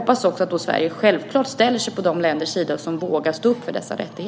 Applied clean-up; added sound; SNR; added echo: none; Ocean; 20 dB; none.